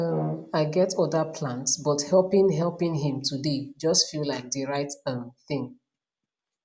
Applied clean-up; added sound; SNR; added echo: none; Brass instrument; 10 dB; none.